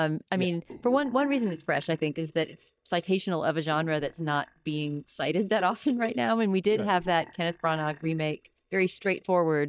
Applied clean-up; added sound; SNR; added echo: neural mask model DeepFilterNet 3.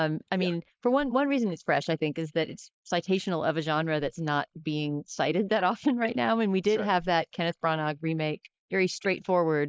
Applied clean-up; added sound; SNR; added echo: neural mask model Resemble Enhance denoiser.